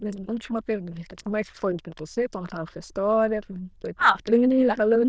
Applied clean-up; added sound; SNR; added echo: neural diffusion model UNIVERSE++.